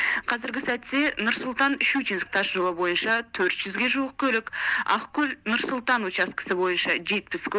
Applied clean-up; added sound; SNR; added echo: none; none; none; none.